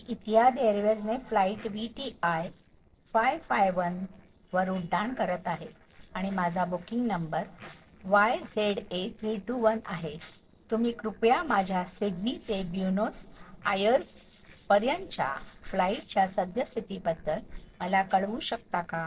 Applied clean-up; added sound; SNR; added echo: neural separator model SepFormer DNS4.